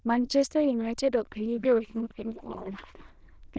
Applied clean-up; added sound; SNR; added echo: neural diffusion model UNIVERSE++.